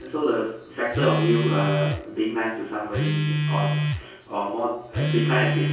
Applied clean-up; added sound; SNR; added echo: none; Telephone; 0 dB; reverberation time 0.6 s.